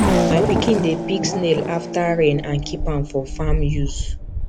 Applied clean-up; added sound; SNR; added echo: none; Race car, auto racing / Accelerating, revving, vroom; 0 dB; none.